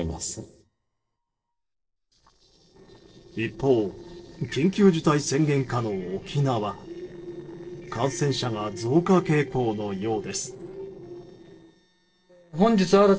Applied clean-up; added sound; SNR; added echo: neural separator model SepFormer DNS4.